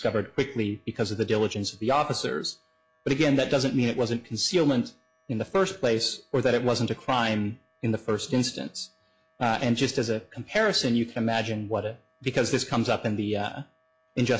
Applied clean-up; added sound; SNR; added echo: classical method log-MMSE.